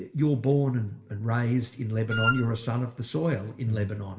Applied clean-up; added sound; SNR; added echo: none; Wind instrument, woodwind instrument; 1 dB; reverberation time 0.7 s.